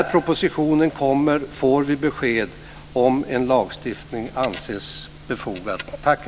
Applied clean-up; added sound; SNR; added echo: none; none; none; none.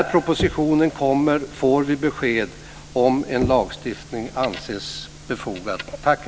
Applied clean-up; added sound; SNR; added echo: none; Knock; 14 dB; none.